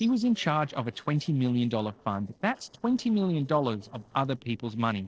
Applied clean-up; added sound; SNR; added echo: neural separator model SepFormer DNS4.